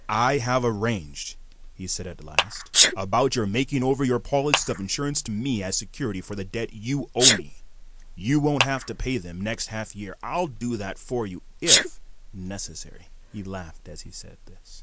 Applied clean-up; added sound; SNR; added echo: none; Sneeze + Clapping; 2 dB; none.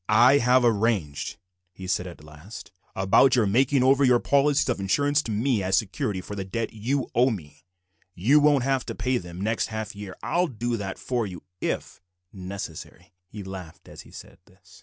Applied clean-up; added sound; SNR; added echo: none; none; none; none.